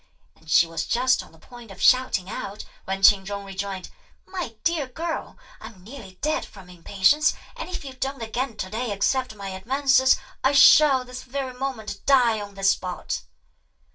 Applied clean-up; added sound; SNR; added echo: none; none; none; reverberation time 0.2 s.